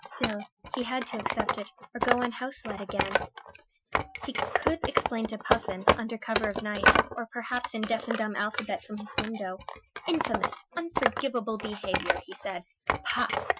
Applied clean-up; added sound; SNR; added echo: classical method Wiener filter.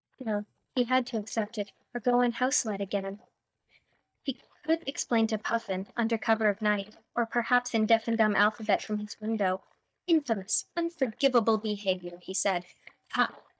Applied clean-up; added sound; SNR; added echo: neural mask model DeepFilterNet 3.